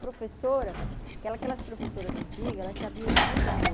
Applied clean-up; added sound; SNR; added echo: none; Sliding door / Slam + Tools; -5 dB; none.